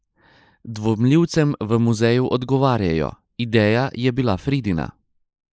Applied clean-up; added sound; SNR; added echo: neural mask model Resemble Enhance denoiser.